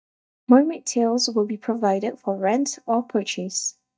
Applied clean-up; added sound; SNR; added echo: neural mask model DeepFilterNet 3.